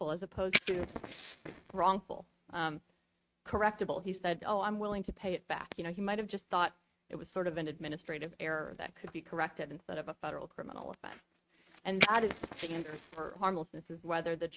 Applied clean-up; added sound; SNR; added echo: neural mask model RNNoise.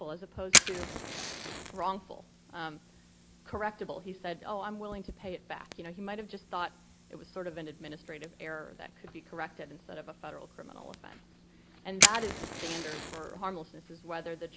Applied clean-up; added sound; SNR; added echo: none; Fire; -5 dB; none.